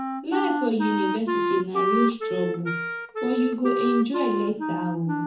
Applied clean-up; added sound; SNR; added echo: none; Wind instrument, woodwind instrument; 0 dB; reverberation time 0.6 s.